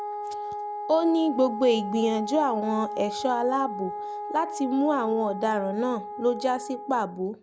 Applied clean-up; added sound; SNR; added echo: none; Wind instrument, woodwind instrument; 8 dB; none.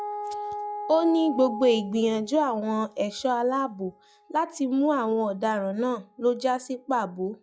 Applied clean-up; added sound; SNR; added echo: classical method log-MMSE.